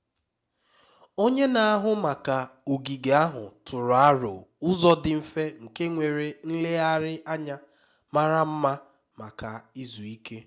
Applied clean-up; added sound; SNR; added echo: none; none; none; none.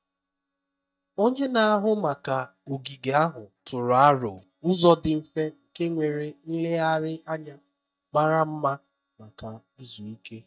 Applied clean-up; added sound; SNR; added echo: neural mask model DeepFilterNet 3.